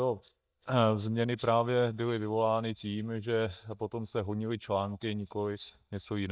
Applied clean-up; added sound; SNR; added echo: neural mask model DeepFilterNet 3.